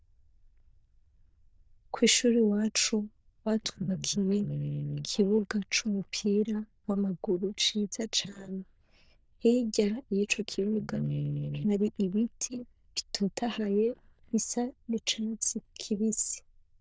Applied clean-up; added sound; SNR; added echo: neural diffusion model UNIVERSE++.